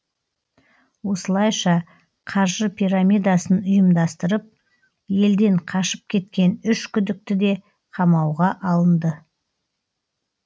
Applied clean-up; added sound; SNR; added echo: none; none; none; none.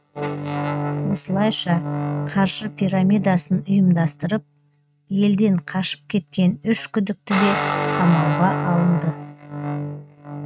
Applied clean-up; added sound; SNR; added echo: neural mask model RNNoise.